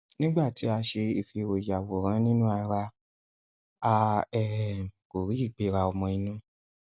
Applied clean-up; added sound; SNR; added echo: none; none; none; none.